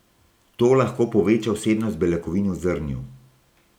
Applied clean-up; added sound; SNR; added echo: none; none; none; none.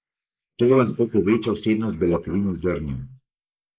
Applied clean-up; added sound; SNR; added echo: neural mask model Resemble Enhance denoiser.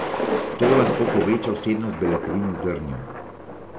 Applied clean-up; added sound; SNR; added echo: none; Thunder; 2 dB; none.